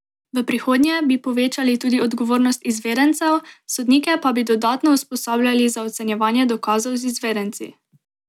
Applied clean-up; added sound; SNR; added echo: none; none; none; none.